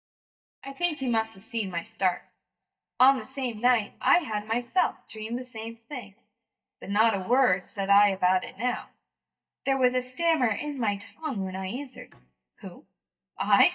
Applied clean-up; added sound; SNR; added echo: neural mask model DeepFilterNet 3.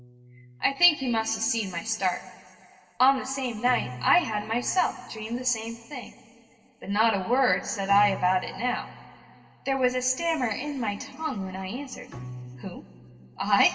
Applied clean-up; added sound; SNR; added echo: none; Bowed string instrument; 18 dB; reverberation time 2.4 s.